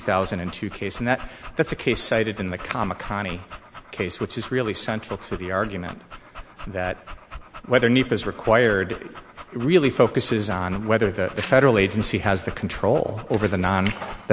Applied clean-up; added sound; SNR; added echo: none; Dog; 17 dB; none.